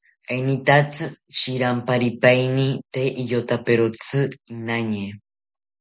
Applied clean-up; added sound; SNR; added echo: none; none; none; none.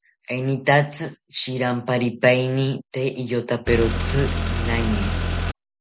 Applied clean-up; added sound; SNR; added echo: none; Car; 0 dB; none.